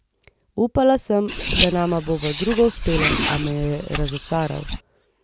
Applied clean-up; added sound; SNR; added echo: none; Car; 3 dB; none.